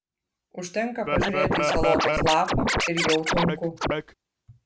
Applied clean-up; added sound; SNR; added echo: none; Scratching (performance technique); -3 dB; none.